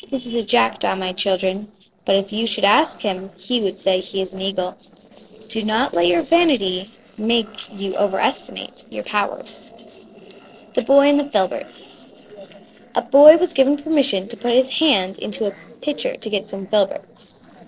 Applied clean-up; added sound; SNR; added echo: neural separator model SepFormer DNS4.